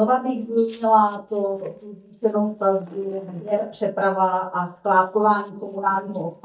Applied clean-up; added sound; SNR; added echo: neural mask model DeepFilterNet 3.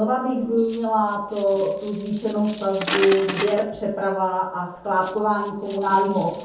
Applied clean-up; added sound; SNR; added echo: none; Coin (dropping); 13 dB; reverberation time 0.6 s.